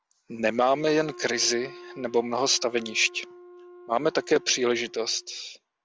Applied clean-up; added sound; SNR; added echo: none; Wind instrument, woodwind instrument; 20 dB; none.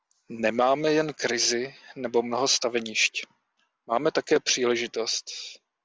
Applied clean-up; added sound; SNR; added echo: none; none; none; none.